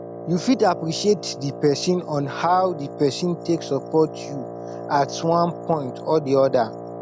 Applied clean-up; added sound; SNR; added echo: none; Wind instrument, woodwind instrument; 11 dB; none.